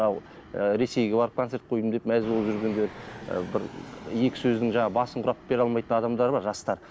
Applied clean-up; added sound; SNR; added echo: none; Fixed-wing aircraft, airplane; 18 dB; none.